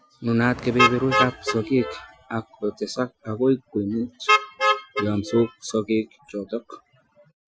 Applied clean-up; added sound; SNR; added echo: classical method Wiener filter.